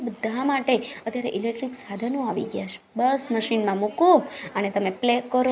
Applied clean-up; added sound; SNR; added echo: none; none; none; none.